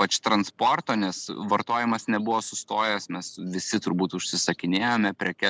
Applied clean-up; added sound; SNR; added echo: none; none; none; none.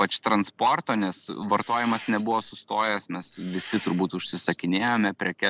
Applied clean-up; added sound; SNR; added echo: none; Engine; 17 dB; none.